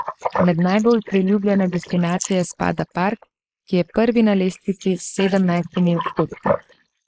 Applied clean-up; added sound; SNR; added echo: neural mask model Resemble Enhance denoiser.